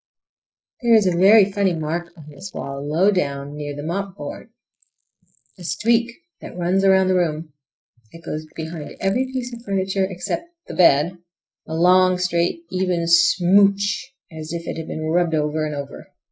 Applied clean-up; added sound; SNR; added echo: neural mask model Resemble Enhance denoiser.